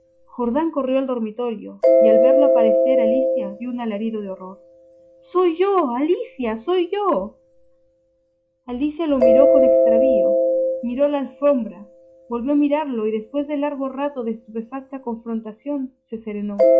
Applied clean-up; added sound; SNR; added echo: classical method log-MMSE.